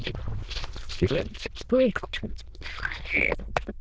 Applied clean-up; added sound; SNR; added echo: neural diffusion model UNIVERSE++.